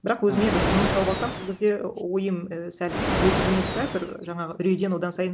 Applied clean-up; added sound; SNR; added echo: none; Animal; 2 dB; none.